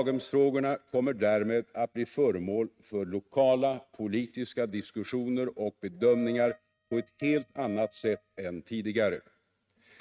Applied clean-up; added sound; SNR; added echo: neural mask model RNNoise.